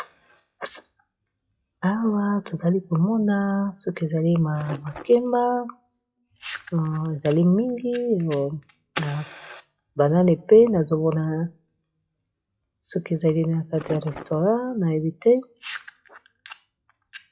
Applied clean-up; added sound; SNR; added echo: classical method WPE with log-MMSE.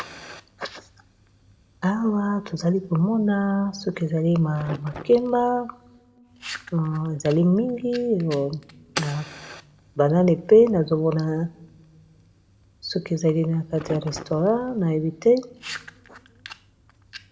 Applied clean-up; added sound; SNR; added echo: none; Fire; 19 dB; reverberation time 0.6 s.